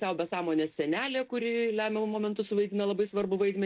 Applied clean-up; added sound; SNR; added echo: neural separator model SepFormer DNS4.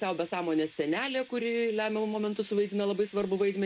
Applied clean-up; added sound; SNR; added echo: none; Hiss; 20 dB; none.